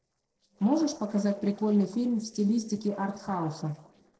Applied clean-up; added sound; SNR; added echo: neural separator model SepFormer DNS4.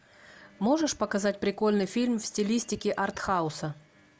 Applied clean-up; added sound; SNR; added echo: none; none; none; none.